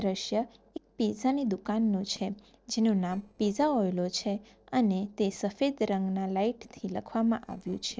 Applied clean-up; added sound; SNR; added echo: neural separator model SepFormer DNS4.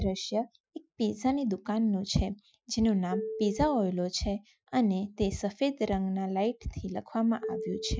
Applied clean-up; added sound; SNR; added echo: classical method Wiener filter.